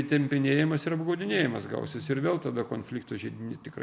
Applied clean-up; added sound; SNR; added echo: none; none; none; none.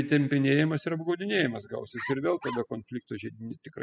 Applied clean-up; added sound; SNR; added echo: classical method spectral subtraction.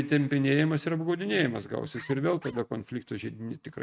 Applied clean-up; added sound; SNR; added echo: neural mask model RNNoise.